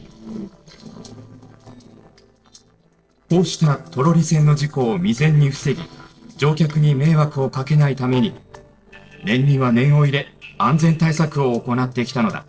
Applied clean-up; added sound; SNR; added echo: neural separator model SepFormer DNS4.